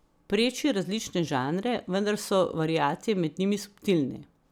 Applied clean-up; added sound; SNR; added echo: none; none; none; none.